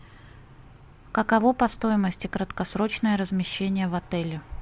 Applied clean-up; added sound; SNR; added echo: none; none; none; none.